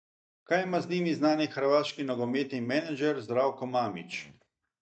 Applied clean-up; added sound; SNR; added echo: neural mask model DeepFilterNet 3.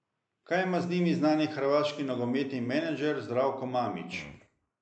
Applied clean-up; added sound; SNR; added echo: neural mask model Resemble Enhance denoiser.